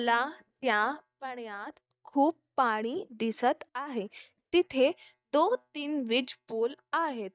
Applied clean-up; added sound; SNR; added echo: neural mask model DeepFilterNet 3.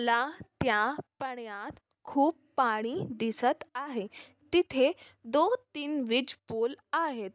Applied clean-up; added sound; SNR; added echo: none; none; none; none.